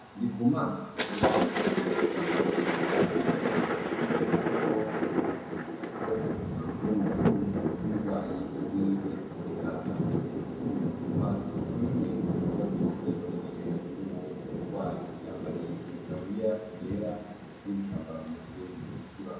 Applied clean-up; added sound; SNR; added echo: none; Thunder; -4 dB; reverberation time 0.9 s.